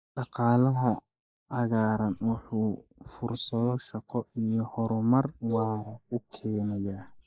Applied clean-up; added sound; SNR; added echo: neural mask model Resemble Enhance denoiser.